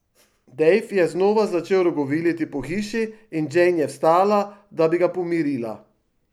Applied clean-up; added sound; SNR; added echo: none; none; none; none.